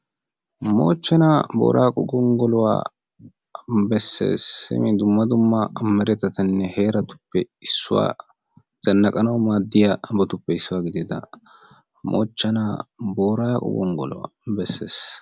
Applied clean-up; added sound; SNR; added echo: none; none; none; none.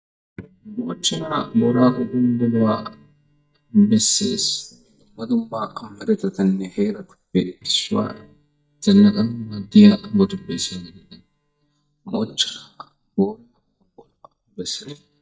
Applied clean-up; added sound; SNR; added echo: neural mask model DeepFilterNet 3.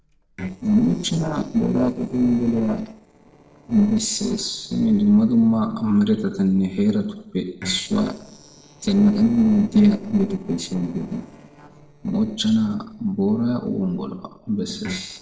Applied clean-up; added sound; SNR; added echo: neural separator model SepFormer DNS4.